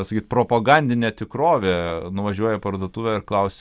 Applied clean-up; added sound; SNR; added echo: none; none; none; none.